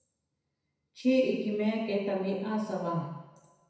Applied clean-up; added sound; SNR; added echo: none; none; none; reverberation time 1.0 s.